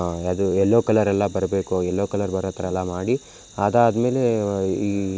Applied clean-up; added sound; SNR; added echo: none; none; none; none.